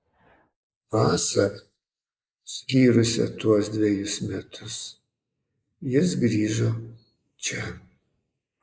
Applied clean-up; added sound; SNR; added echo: neural mask model Resemble Enhance denoiser.